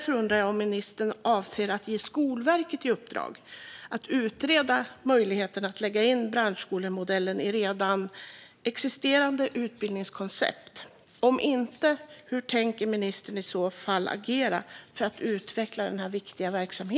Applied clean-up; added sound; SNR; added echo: none; none; none; none.